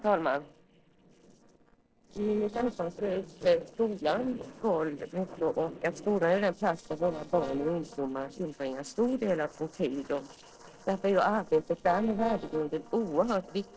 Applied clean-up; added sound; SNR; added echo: neural separator model SepFormer DNS4.